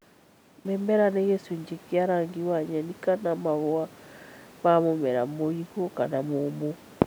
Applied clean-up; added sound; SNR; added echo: none; none; none; none.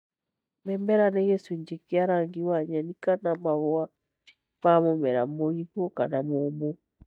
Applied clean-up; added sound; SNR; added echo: neural mask model DeepFilterNet 3.